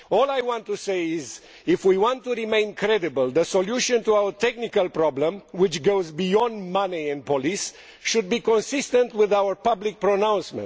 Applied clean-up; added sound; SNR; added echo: none; none; none; none.